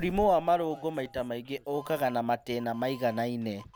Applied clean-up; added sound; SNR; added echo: none; Doorbell; 18 dB; none.